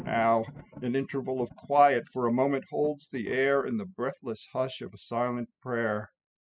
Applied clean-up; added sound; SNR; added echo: classical method spectral subtraction.